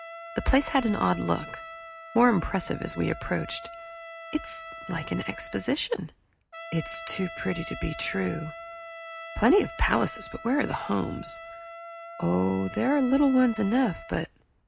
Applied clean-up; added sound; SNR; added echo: none; Trumpet; 14 dB; none.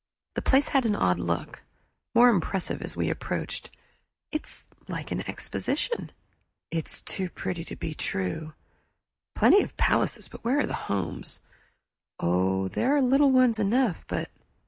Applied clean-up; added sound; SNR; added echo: none; none; none; none.